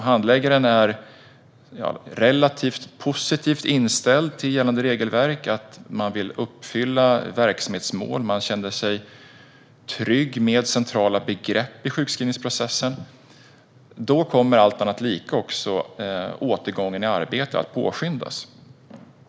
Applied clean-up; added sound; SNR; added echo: none; none; none; none.